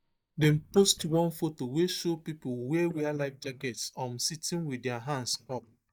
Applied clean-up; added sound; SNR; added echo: neural mask model DeepFilterNet 3.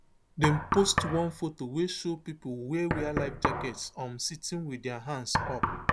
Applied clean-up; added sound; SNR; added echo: none; Knock; 3 dB; none.